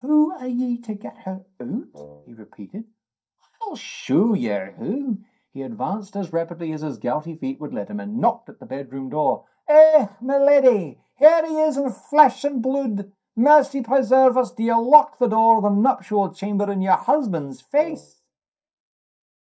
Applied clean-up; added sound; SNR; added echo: neural mask model DeepFilterNet 3.